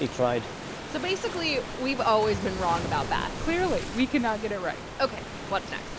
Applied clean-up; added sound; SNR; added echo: none; Waves, surf; 7 dB; none.